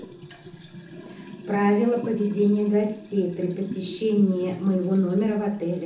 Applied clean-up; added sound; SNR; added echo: none; Liquid; 16 dB; reverberation time 0.6 s.